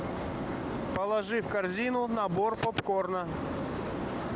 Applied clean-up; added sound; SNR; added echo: none; none; none; none.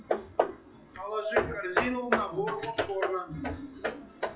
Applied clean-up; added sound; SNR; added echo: classical method WPE with log-MMSE.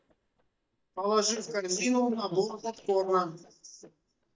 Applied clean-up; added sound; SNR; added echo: neural mask model DeepFilterNet 3.